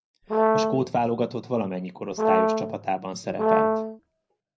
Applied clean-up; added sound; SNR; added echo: none; Brass instrument; -5 dB; reverberation time 0.4 s.